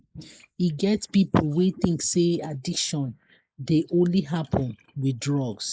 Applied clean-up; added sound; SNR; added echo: neural mask model Resemble Enhance denoiser.